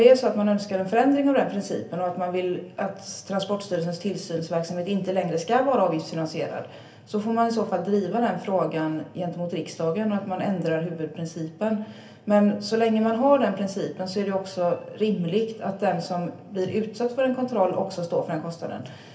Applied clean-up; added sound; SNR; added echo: none; none; none; reverberation time 0.3 s.